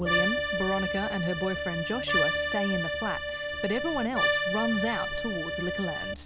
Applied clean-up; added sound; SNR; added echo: none; Accordion; -2 dB; none.